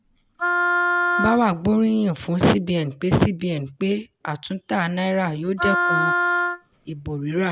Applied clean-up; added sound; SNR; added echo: none; Wind instrument, woodwind instrument; 1 dB; none.